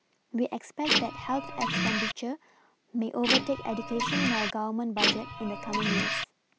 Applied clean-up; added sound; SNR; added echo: none; Printer; -4 dB; none.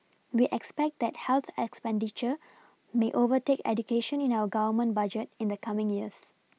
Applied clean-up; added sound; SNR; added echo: none; none; none; none.